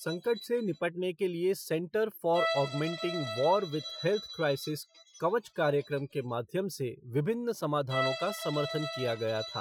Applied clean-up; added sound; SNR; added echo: classical method Wiener filter.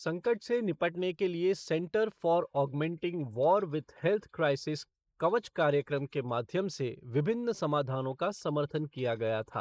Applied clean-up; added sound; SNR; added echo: neural mask model Resemble Enhance denoiser.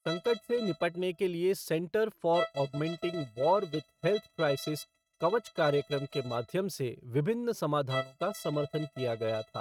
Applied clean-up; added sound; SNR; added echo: neural mask model RNNoise.